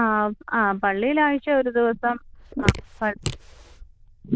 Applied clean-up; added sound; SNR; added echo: neural diffusion model UNIVERSE++.